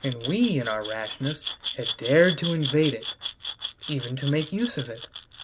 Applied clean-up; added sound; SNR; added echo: none; Glass; 5 dB; none.